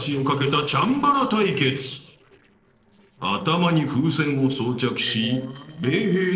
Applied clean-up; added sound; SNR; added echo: neural separator model SepFormer DNS4.